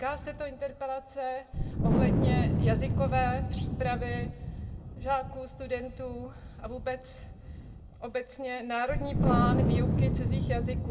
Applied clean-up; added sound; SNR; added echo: none; Wind; -5 dB; reverberation time 0.7 s.